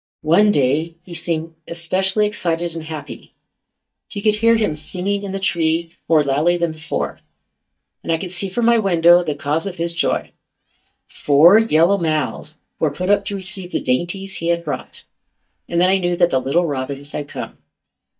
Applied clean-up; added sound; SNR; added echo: neural mask model DeepFilterNet 3.